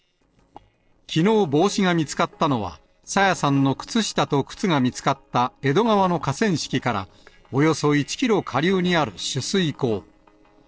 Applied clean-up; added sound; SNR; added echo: neural separator model SepFormer DNS4.